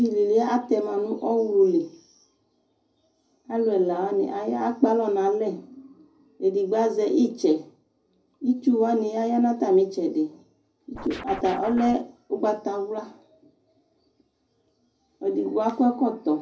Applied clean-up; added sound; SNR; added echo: none; Scratching (performance technique); 13 dB; reverberation time 0.4 s.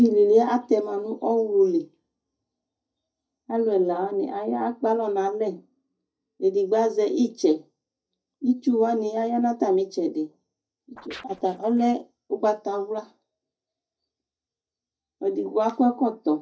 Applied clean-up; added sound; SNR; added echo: neural mask model DeepFilterNet 3.